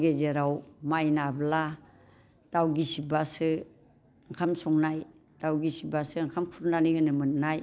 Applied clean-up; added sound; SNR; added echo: none; none; none; none.